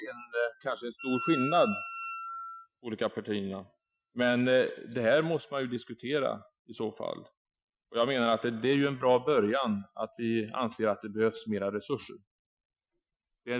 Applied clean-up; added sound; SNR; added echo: classical method Wiener filter.